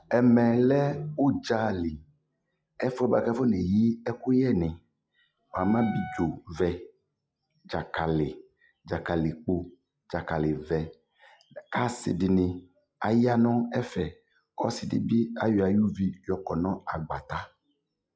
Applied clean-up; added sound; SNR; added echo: classical method log-MMSE.